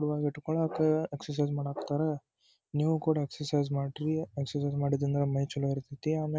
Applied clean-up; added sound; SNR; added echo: none; none; none; none.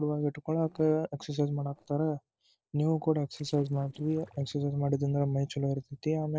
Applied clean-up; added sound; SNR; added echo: neural separator model SepFormer DNS4.